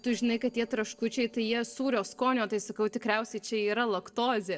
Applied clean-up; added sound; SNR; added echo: neural separator model SepFormer DNS4.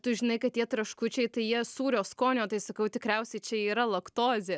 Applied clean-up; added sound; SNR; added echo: none; none; none; none.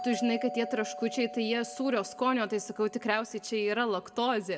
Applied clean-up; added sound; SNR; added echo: none; Doorbell; 13 dB; reverberation time 0.7 s.